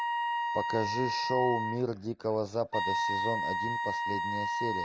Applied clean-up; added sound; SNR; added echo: none; Wind instrument, woodwind instrument; -1 dB; none.